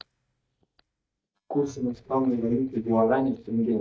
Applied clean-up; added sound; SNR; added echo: neural mask model DeepFilterNet 3.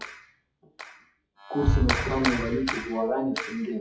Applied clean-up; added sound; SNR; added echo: classical method WPE with log-MMSE.